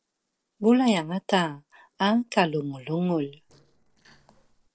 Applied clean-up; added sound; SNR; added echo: neural separator model SepFormer DNS4.